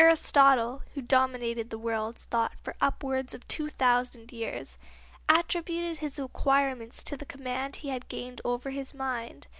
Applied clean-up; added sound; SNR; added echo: none; none; none; none.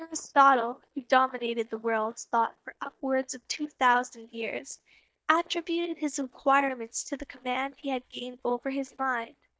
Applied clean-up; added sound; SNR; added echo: neural mask model DeepFilterNet 3.